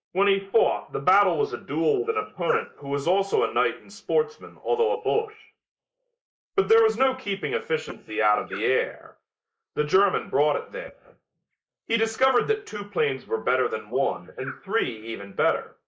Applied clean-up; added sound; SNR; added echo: neural mask model Resemble Enhance denoiser.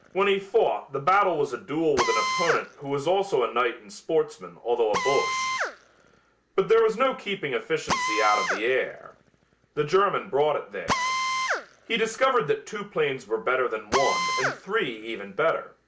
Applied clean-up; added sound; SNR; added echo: none; Drill; 6 dB; none.